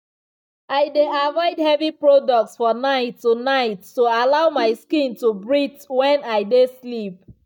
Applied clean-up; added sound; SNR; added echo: neural mask model DeepFilterNet 3.